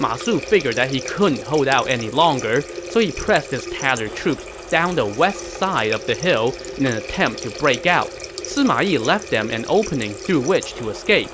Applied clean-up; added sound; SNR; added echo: none; Water tap, faucet; 12 dB; none.